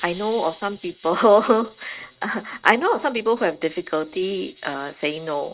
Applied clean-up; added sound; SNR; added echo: neural mask model RNNoise.